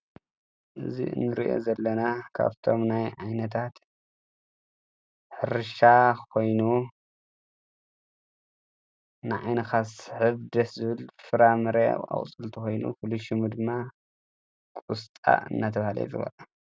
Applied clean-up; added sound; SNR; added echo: none; none; none; none.